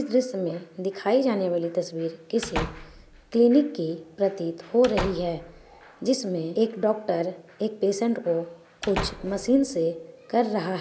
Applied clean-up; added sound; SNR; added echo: none; Slam / Wood; 12 dB; none.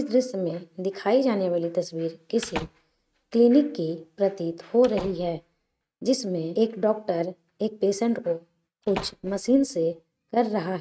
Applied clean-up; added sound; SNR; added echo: neural mask model RNNoise.